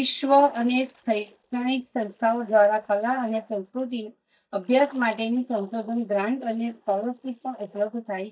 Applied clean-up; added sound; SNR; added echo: neural mask model DeepFilterNet 3.